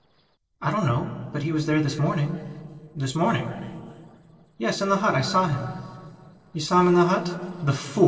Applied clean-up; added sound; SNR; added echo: neural separator model SepFormer DNS4.